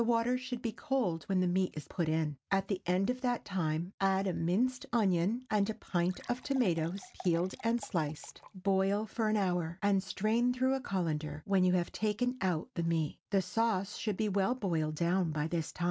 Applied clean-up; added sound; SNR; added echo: neural mask model RNNoise.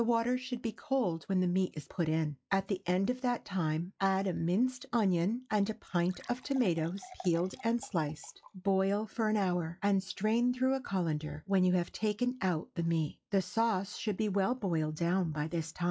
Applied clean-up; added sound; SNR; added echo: classical method log-MMSE.